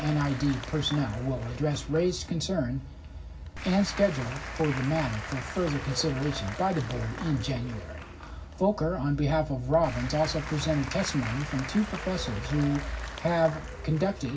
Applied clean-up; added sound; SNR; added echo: none; Applause / Crowd; 12 dB; reverberation time 0.4 s.